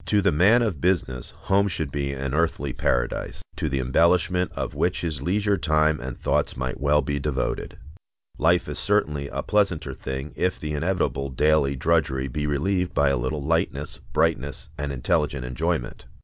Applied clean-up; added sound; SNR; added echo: none; none; none; none.